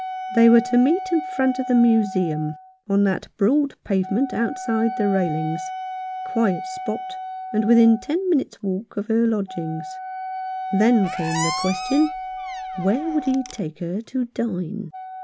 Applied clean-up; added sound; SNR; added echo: none; Wind instrument, woodwind instrument + Squeak; 10 dB; none.